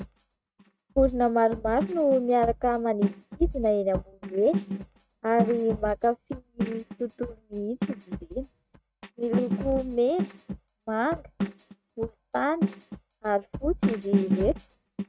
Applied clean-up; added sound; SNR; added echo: neural mask model RNNoise.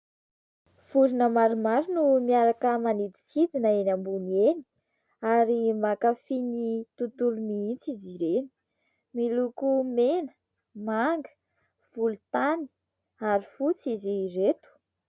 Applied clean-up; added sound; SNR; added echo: none; none; none; none.